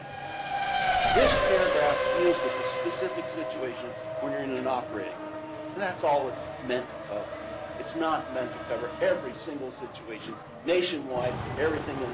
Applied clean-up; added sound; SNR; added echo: none; Race car, auto racing; 0 dB; none.